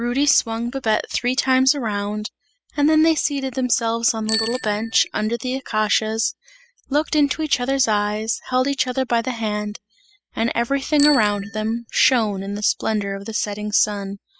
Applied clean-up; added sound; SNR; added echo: classical method spectral subtraction.